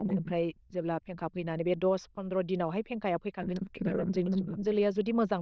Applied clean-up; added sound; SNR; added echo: neural diffusion model UNIVERSE++.